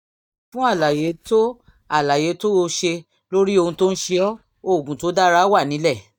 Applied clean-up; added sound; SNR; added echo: neural mask model DeepFilterNet 3.